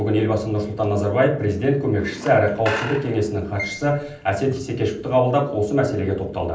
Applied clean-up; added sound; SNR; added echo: none; Squeak / Screech; 13 dB; reverberation time 0.6 s.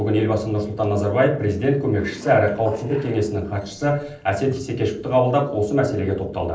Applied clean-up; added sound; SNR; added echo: neural separator model SepFormer DNS4.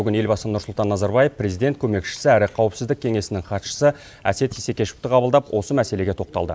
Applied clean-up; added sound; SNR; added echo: none; none; none; none.